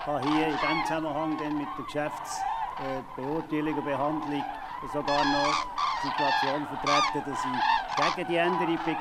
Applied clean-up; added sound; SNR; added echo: none; Bird; -1 dB; none.